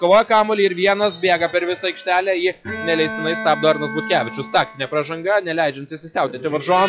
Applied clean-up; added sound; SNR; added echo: classical method log-MMSE.